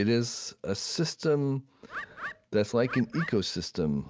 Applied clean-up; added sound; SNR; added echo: neural mask model RNNoise.